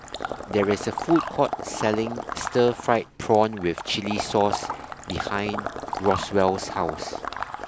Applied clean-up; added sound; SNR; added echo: none; Water / Liquid; 7 dB; none.